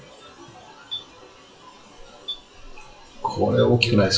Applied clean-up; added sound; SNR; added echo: classical method WPE with log-MMSE.